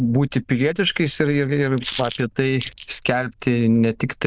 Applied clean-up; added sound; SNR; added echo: neural diffusion model UNIVERSE++.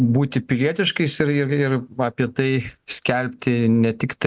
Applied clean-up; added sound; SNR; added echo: none; none; none; none.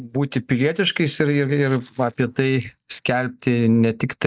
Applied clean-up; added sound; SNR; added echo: neural mask model DeepFilterNet 3.